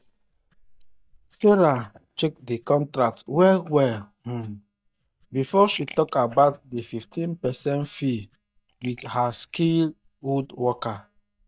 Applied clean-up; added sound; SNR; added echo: neural mask model DeepFilterNet 3.